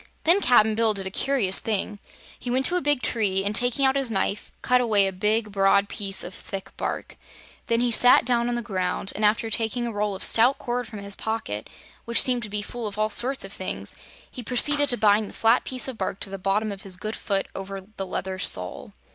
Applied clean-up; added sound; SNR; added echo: none; Shatter; 15 dB; none.